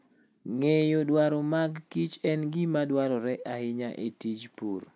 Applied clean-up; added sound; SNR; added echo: none; none; none; none.